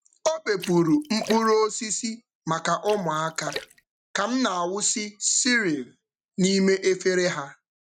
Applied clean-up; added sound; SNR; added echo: neural mask model RNNoise.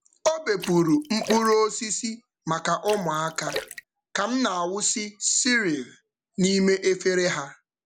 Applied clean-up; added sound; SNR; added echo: none; Splash, splatter; 14 dB; none.